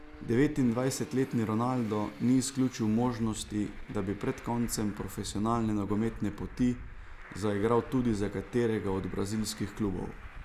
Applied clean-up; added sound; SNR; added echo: none; Traffic noise, roadway noise; 14 dB; none.